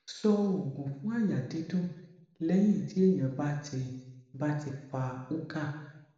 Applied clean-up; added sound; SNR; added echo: none; none; none; reverberation time 1.0 s.